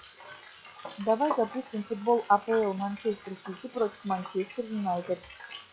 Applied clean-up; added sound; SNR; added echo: classical method log-MMSE.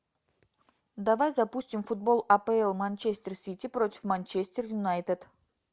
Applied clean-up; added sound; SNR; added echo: none; none; none; none.